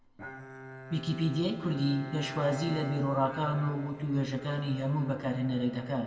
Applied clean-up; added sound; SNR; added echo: none; Bowed string instrument; 14 dB; reverberation time 1.7 s.